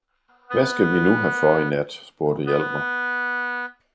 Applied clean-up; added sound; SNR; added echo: none; Wind instrument, woodwind instrument; 5 dB; none.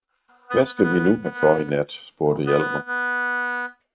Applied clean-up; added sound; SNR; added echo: neural mask model RNNoise.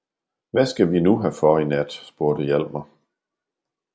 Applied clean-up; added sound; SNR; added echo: none; none; none; none.